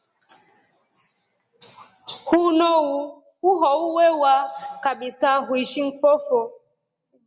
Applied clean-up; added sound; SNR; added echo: none; none; none; none.